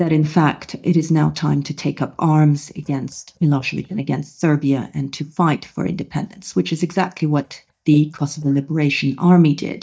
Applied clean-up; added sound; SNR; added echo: neural mask model DeepFilterNet 3.